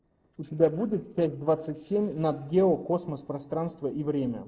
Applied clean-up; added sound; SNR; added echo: neural separator model SepFormer DNS4.